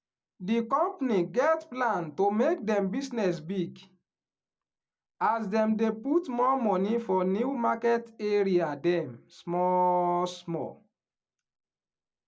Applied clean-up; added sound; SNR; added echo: none; none; none; none.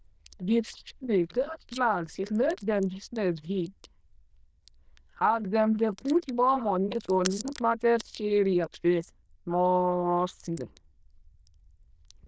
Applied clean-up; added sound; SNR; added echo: neural diffusion model UNIVERSE++.